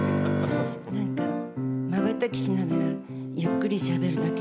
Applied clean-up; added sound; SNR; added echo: none; none; none; none.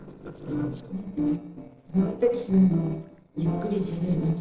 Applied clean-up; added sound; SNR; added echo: neural separator model SepFormer DNS4.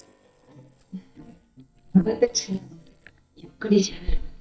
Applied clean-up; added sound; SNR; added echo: neural mask model DeepFilterNet 3.